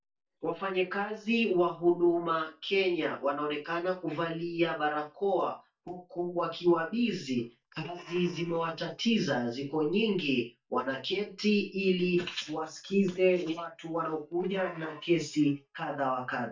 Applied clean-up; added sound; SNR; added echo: neural mask model DeepFilterNet 3.